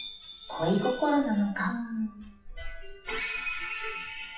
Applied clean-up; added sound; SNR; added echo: classical method WPE with log-MMSE.